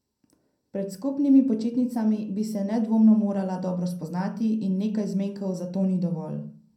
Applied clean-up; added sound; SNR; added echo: none; none; none; reverberation time 0.6 s.